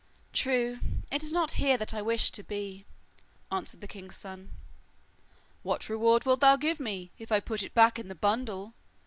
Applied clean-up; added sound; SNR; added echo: none; none; none; none.